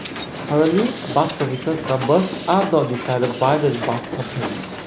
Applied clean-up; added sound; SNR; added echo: none; Hiss; 9 dB; none.